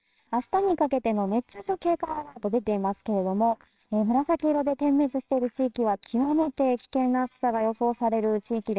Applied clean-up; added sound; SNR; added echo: neural separator model SepFormer WHAMR!.